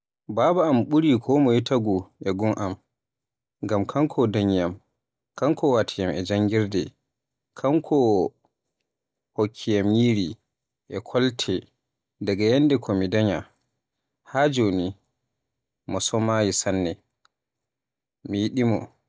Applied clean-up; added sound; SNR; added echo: none; none; none; none.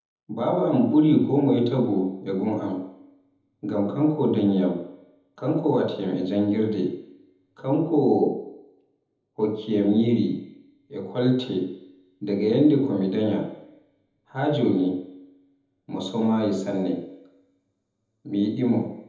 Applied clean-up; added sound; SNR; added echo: none; none; none; reverberation time 1.0 s.